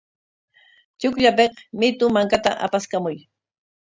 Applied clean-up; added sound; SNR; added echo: none; none; none; none.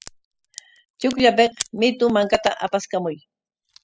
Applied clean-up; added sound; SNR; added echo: classical method spectral subtraction.